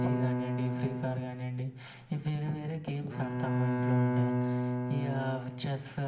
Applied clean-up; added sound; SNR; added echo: none; Bowed string instrument; -2 dB; reverberation time 0.8 s.